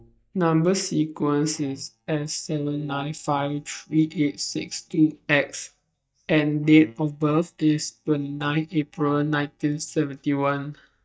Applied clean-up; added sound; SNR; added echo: neural mask model DeepFilterNet 3.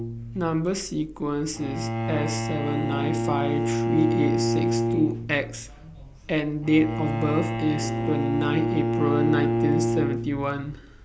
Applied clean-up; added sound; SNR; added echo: none; Bowed string instrument; 0 dB; none.